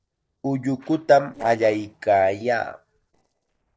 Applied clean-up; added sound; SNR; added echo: neural separator model SepFormer DNS4.